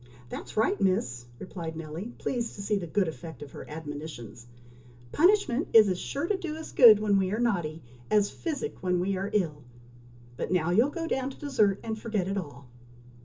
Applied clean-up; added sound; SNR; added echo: none; none; none; reverberation time 0.2 s.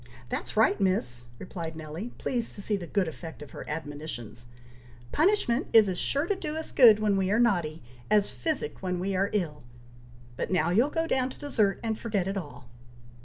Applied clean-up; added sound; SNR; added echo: none; none; none; none.